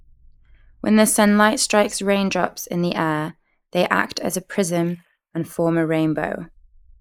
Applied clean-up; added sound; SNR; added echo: neural mask model Resemble Enhance denoiser.